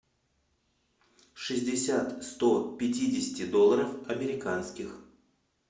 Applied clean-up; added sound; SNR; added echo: none; none; none; none.